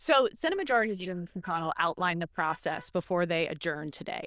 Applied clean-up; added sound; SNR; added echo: neural diffusion model UNIVERSE++.